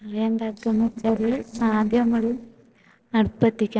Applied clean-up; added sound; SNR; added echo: neural separator model SepFormer DNS4.